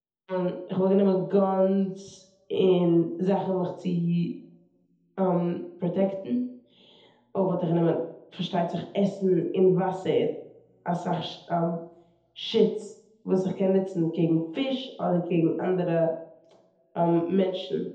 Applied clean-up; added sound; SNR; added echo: none; none; none; reverberation time 0.7 s.